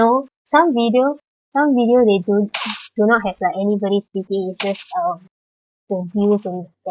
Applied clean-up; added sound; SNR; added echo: neural mask model DeepFilterNet 3.